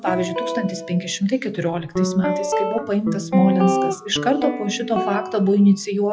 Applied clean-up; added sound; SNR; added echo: classical method WPE with log-MMSE.